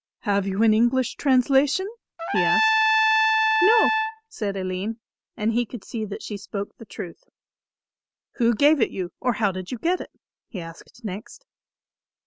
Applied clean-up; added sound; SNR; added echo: none; Trumpet; -4 dB; none.